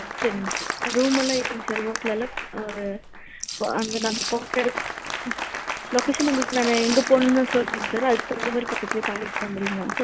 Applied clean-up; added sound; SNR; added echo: none; Rattle / Rattle (instrument) + Applause; 5 dB; none.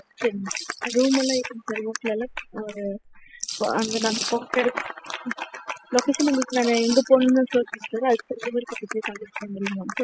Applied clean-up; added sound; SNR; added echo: classical method spectral subtraction.